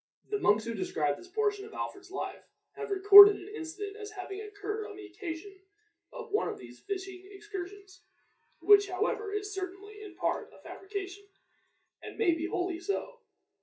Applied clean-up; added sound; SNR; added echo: none; none; none; reverberation time 0.3 s.